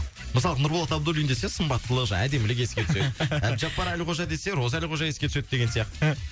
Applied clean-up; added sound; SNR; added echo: none; none; none; none.